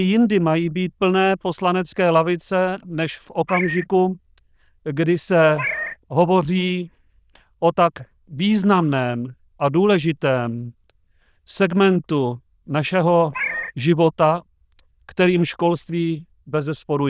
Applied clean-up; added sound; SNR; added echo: neural diffusion model UNIVERSE++.